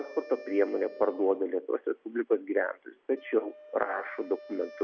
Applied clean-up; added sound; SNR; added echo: none; Wind instrument, woodwind instrument; 19 dB; none.